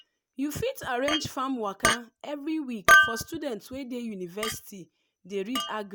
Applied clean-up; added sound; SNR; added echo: none; Chink, clink; -4 dB; none.